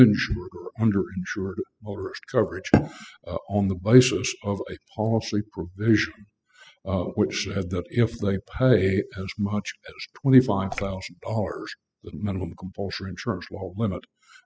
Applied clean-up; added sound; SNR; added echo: classical method spectral subtraction.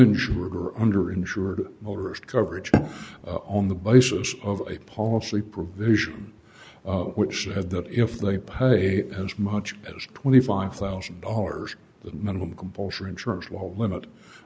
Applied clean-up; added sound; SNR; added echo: none; none; none; none.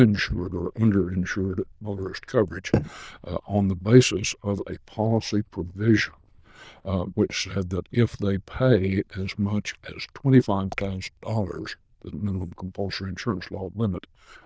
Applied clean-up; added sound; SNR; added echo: neural diffusion model UNIVERSE++.